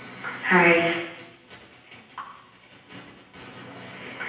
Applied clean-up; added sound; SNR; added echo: none; none; none; reverberation time 0.9 s.